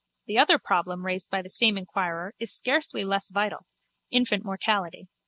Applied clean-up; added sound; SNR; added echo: none; none; none; none.